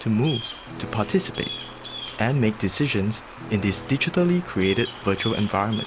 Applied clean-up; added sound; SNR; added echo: none; Bird vocalization, bird call, bird song + Acoustic guitar / Strum; 12 dB; none.